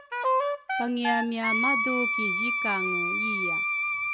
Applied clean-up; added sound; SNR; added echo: none; Wind instrument, woodwind instrument; -5 dB; none.